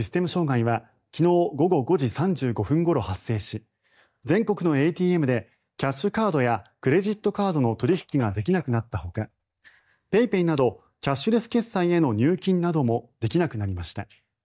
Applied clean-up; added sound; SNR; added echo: neural mask model DeepFilterNet 3.